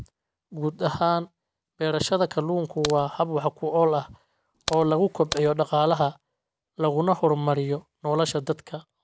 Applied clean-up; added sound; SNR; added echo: none; Crack; 10 dB; none.